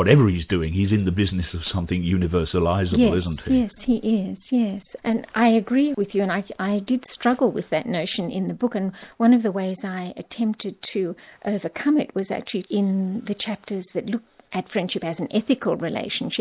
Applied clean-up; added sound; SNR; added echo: none; none; none; none.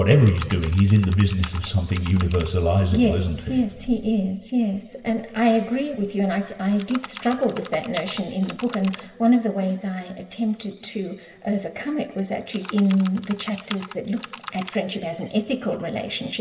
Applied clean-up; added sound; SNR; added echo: none; Computer keyboard; 16 dB; reverberation time 1.4 s.